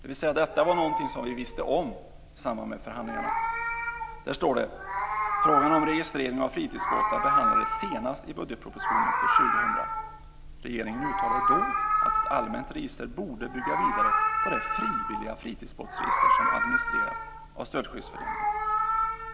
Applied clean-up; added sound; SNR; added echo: none; Meow; -4 dB; none.